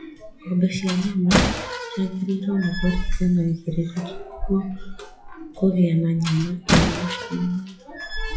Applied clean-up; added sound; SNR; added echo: classical method WPE with log-MMSE.